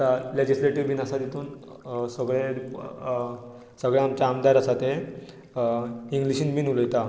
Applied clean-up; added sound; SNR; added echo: neural separator model SepFormer DNS4.